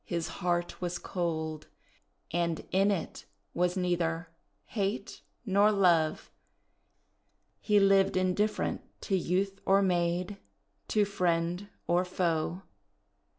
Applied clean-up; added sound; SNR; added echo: none; none; none; none.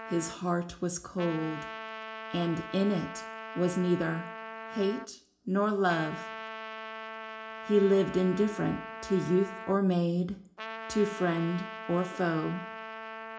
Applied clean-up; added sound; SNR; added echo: none; Trumpet; 11 dB; reverberation time 0.4 s.